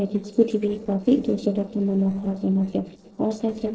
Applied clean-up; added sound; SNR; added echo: neural separator model SepFormer DNS4.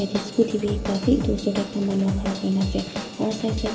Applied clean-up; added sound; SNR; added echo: none; Drum / Drum kit; 7 dB; reverberation time 1.5 s.